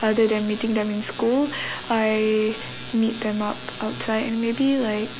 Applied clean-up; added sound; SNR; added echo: none; none; none; none.